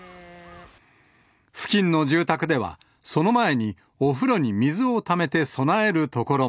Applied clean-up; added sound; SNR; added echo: none; none; none; none.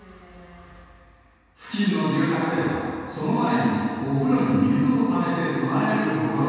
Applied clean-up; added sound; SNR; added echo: none; none; none; reverberation time 2.1 s.